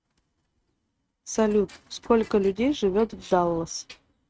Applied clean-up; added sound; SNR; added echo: neural mask model RNNoise.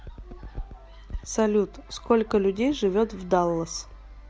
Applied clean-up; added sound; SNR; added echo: none; none; none; none.